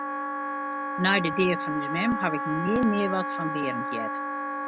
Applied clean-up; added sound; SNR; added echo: none; Wind instrument, woodwind instrument; 2 dB; none.